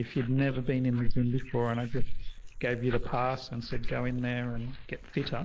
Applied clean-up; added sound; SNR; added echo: neural mask model Resemble Enhance denoiser.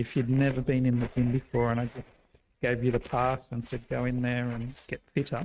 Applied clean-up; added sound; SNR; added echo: neural mask model RNNoise.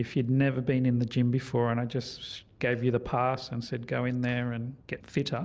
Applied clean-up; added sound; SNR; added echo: none; none; none; none.